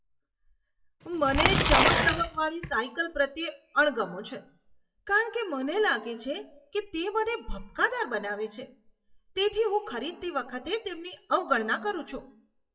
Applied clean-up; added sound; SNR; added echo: classical method WPE with log-MMSE.